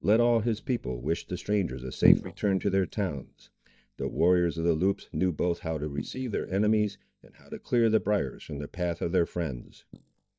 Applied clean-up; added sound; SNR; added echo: neural mask model DeepFilterNet 3.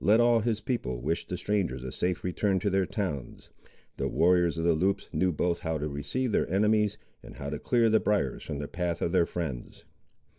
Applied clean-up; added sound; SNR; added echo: none; none; none; none.